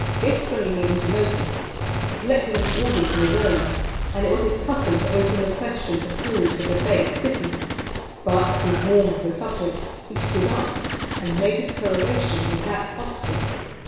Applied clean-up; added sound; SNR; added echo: none; Gunshot, gunfire; 2 dB; reverberation time 1.1 s.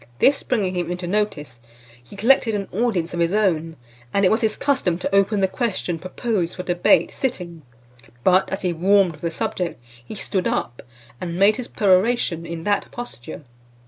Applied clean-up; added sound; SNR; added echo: none; none; none; none.